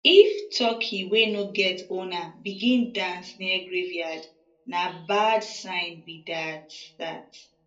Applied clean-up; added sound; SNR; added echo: none; none; none; reverberation time 0.2 s.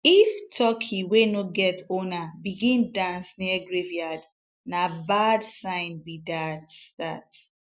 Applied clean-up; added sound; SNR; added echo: none; none; none; none.